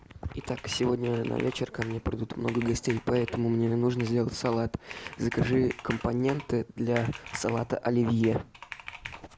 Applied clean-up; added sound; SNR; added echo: none; Computer keyboard; 15 dB; none.